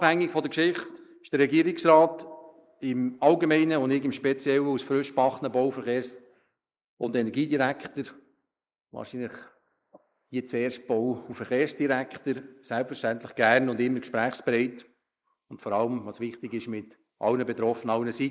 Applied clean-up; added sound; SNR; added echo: neural mask model Resemble Enhance denoiser.